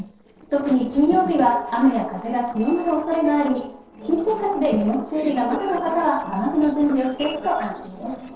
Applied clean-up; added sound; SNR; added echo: neural separator model SepFormer DNS4.